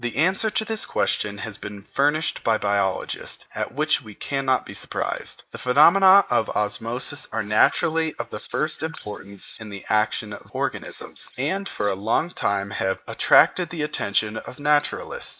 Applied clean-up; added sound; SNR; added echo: neural mask model Resemble Enhance denoiser.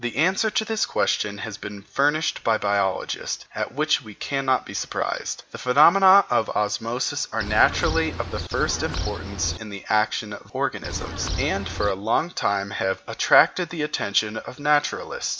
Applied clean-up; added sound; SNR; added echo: none; Bird; 6 dB; none.